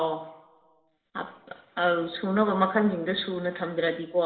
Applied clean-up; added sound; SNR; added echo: none; none; none; reverberation time 0.9 s.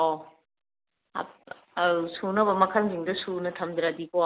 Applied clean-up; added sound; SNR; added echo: none; none; none; none.